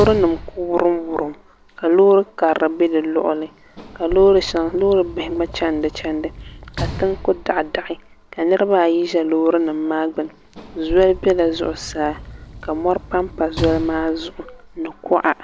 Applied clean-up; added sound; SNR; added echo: none; Sliding door / Slam; 15 dB; none.